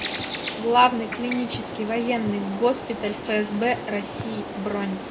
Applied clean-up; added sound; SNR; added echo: none; Bird; 6 dB; reverberation time 0.2 s.